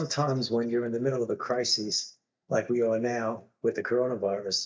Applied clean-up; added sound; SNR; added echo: neural mask model DeepFilterNet 3.